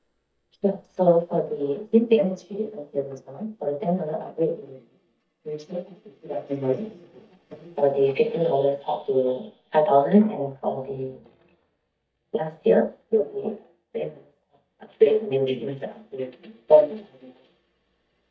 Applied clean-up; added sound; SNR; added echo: neural mask model DeepFilterNet 3.